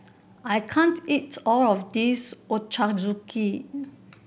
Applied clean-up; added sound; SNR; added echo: none; none; none; none.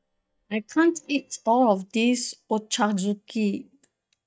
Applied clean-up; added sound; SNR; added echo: neural mask model DeepFilterNet 3.